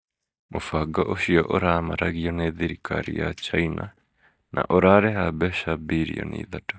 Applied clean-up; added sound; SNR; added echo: neural mask model DeepFilterNet 3.